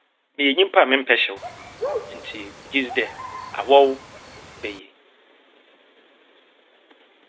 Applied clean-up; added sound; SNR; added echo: none; Bird; 11 dB; none.